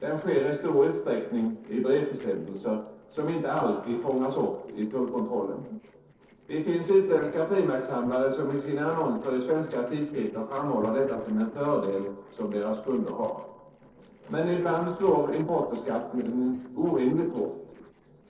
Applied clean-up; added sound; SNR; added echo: neural separator model SepFormer DNS4.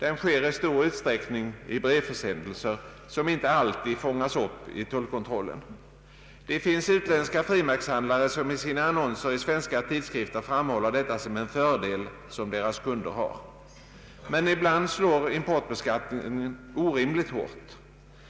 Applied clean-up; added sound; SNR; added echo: none; none; none; none.